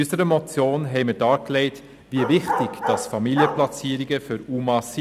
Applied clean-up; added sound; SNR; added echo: none; Bark; 6 dB; none.